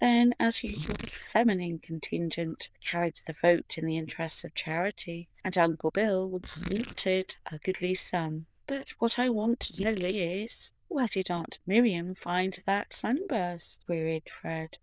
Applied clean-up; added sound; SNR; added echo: neural diffusion model UNIVERSE++.